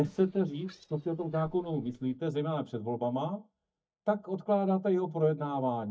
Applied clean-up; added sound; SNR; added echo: neural mask model DeepFilterNet 3.